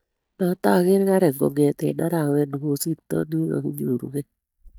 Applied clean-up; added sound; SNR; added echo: neural mask model DeepFilterNet 3.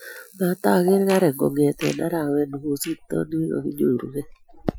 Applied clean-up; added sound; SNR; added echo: classical method Wiener filter.